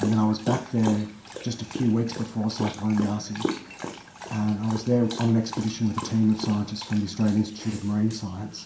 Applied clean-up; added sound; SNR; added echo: none; Dog; 11 dB; reverberation time 0.5 s.